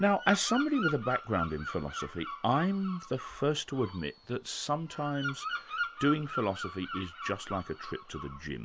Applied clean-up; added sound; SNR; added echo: none; Bird vocalization, bird call, bird song; 8 dB; none.